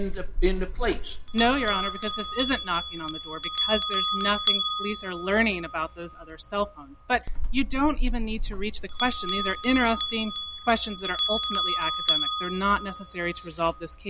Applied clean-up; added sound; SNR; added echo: none; Bell; -2 dB; none.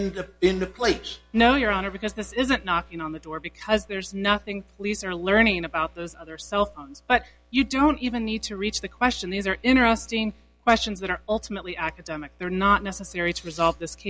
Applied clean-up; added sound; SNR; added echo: none; none; none; none.